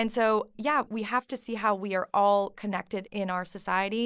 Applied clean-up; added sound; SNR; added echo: neural mask model Resemble Enhance denoiser.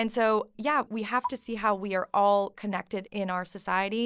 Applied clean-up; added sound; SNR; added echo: neural mask model DeepFilterNet 3.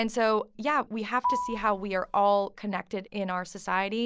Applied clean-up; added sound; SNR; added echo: none; Marimba, xylophone; 6 dB; none.